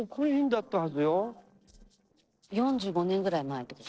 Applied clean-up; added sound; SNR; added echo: neural separator model SepFormer DNS4.